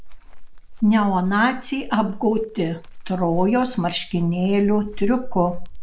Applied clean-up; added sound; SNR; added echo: none; Chirp, tweet; 9 dB; none.